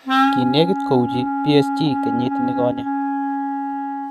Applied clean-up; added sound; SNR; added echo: neural mask model RNNoise.